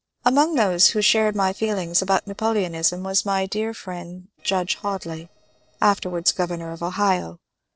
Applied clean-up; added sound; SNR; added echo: neural separator model SepFormer DNS4.